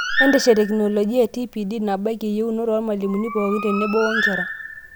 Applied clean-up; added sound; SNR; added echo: none; Bird; 7 dB; none.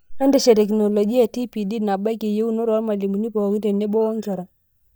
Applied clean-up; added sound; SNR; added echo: neural mask model DeepFilterNet 3.